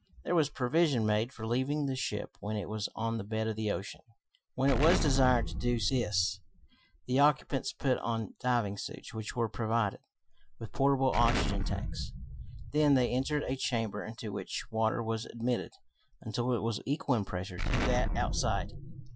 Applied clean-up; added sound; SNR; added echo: classical method Wiener filter.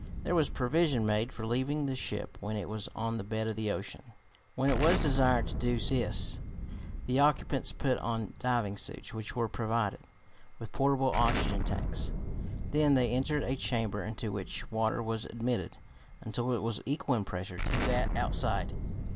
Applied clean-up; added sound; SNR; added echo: none; Explosion; 5 dB; none.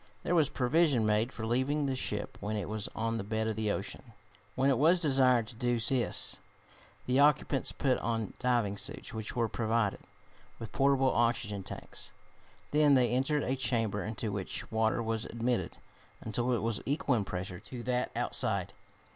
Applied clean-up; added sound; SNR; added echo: none; none; none; none.